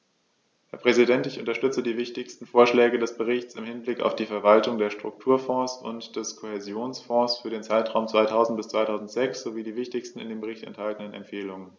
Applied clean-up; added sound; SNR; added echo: none; none; none; none.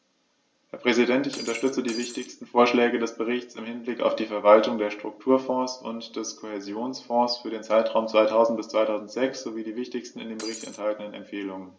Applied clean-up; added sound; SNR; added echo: none; Shatter; 14 dB; reverberation time 0.1 s.